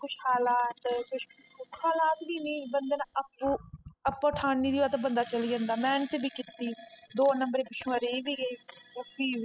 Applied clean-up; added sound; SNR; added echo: classical method spectral subtraction.